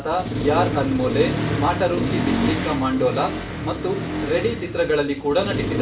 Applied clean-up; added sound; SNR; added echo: none; Accelerating, revving, vroom; 2 dB; reverberation time 0.3 s.